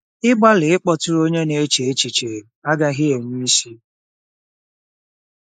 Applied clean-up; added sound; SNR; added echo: neural mask model Resemble Enhance denoiser.